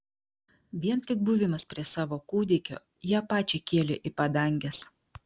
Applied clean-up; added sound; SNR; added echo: none; none; none; none.